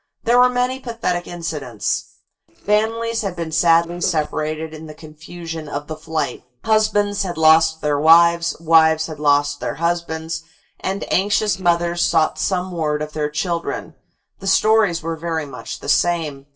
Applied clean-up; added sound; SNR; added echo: neural separator model SepFormer DNS4.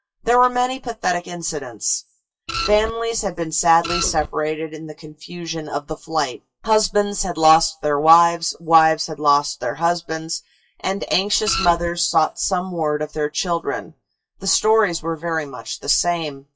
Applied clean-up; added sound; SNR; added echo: classical method WPE with log-MMSE.